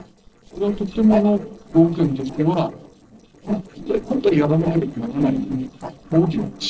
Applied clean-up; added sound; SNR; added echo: neural separator model SepFormer DNS4.